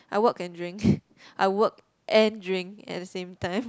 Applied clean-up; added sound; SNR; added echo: none; none; none; none.